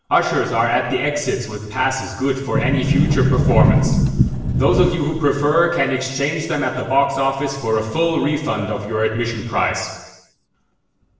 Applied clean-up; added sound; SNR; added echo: none; Sliding door; -3 dB; reverberation time 1.1 s.